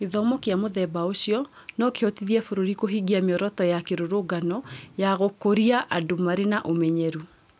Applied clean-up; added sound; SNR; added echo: none; none; none; none.